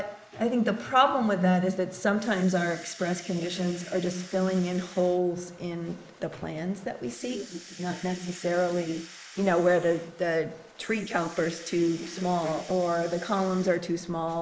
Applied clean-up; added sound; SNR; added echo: neural mask model Resemble Enhance denoiser.